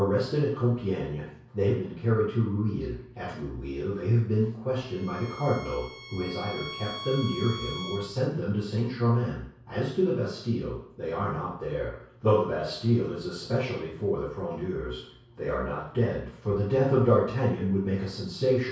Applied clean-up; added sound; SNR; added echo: none; Bowed string instrument; 13 dB; reverberation time 0.6 s.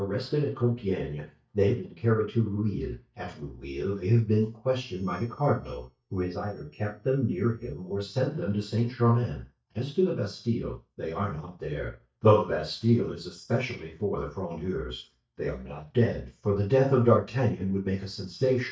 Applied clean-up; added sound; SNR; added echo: neural mask model DeepFilterNet 3.